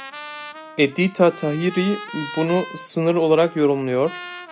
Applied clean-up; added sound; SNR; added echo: none; Trumpet; 15 dB; none.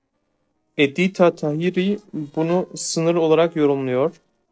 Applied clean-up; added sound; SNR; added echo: neural separator model SepFormer DNS4.